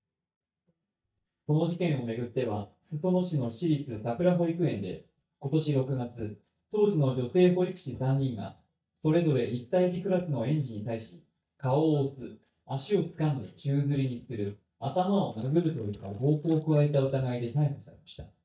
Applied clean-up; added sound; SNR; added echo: neural mask model DeepFilterNet 3.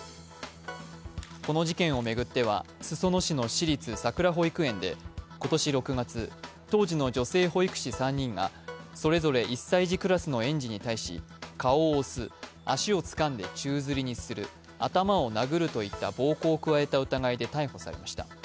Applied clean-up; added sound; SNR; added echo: none; none; none; none.